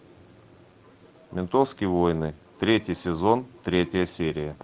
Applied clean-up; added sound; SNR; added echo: none; none; none; none.